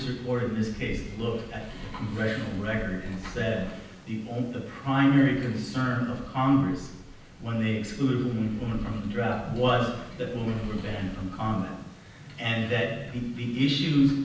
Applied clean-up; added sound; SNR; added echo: none; Wind; 16 dB; reverberation time 0.9 s.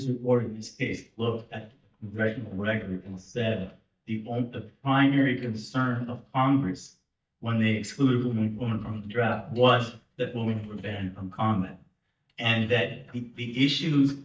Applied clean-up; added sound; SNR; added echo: neural mask model DeepFilterNet 3.